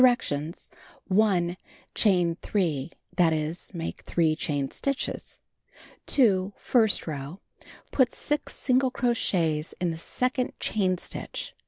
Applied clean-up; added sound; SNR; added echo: none; none; none; none.